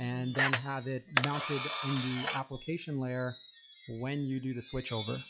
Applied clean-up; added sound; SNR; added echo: classical method log-MMSE.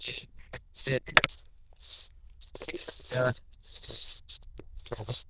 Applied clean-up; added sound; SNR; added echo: neural diffusion model UNIVERSE++.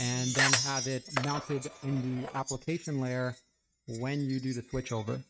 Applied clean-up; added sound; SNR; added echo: neural mask model RNNoise.